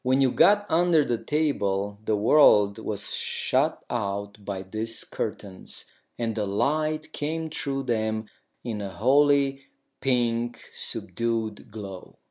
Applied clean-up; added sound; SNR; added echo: none; none; none; none.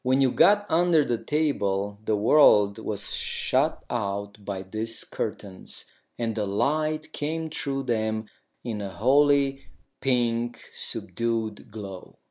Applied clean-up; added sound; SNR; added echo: none; Wind; 19 dB; none.